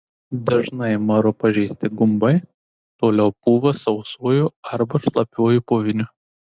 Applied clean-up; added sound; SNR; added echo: none; none; none; none.